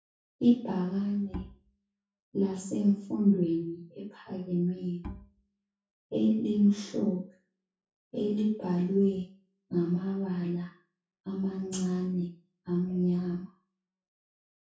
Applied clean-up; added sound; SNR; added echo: classical method WPE with log-MMSE.